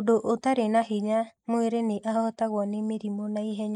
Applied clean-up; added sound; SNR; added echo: neural mask model Resemble Enhance denoiser.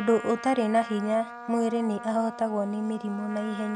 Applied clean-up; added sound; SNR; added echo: none; Trumpet; 13 dB; none.